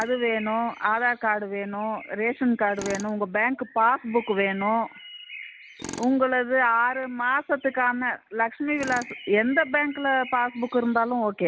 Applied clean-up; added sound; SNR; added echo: none; Tools + Bird; 18 dB; none.